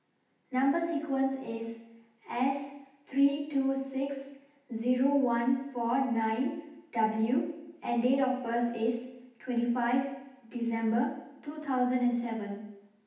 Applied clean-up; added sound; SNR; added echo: none; none; none; reverberation time 0.9 s.